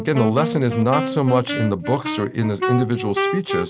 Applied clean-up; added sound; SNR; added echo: none; Wind instrument, woodwind instrument; 5 dB; none.